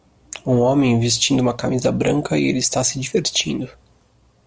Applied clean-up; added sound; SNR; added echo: none; none; none; none.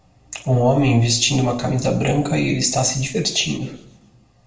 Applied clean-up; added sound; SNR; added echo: none; none; none; reverberation time 0.5 s.